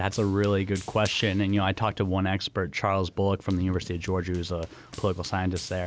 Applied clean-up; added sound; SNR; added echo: none; Run; 20 dB; none.